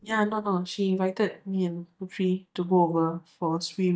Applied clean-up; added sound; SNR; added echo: neural mask model DeepFilterNet 3.